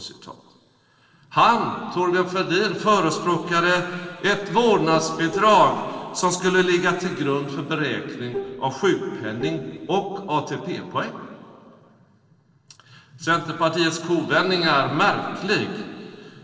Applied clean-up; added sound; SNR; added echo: neural separator model SepFormer DNS4.